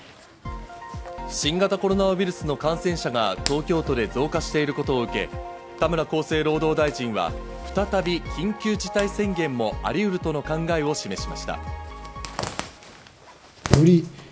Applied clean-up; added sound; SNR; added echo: none; Zipper (clothing); 12 dB; none.